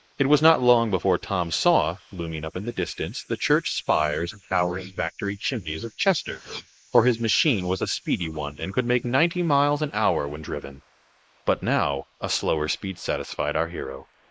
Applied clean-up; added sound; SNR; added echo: neural mask model Resemble Enhance denoiser.